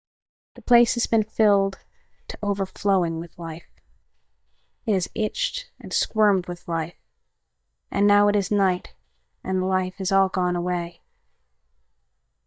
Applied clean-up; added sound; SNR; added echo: neural mask model DeepFilterNet 3.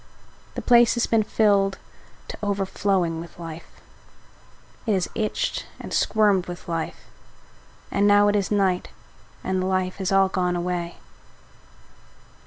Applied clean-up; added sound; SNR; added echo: none; none; none; none.